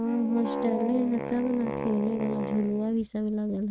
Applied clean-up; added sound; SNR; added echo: neural mask model RNNoise.